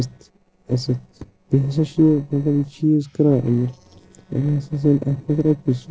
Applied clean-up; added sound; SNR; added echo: neural separator model SepFormer DNS4.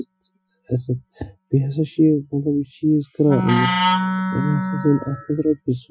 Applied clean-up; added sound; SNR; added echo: classical method Wiener filter.